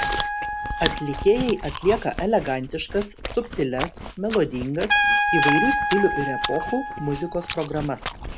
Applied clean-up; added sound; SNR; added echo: none; Chewing, mastication + Trumpet; 1 dB; none.